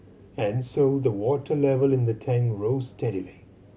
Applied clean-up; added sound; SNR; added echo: none; none; none; none.